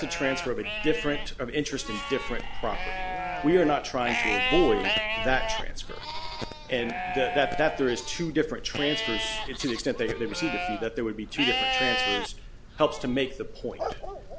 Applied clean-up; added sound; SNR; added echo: none; Livestock, farm animals, working animals; 4 dB; none.